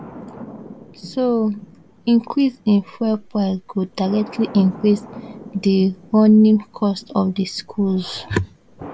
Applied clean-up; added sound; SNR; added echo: none; Thunder; 19 dB; none.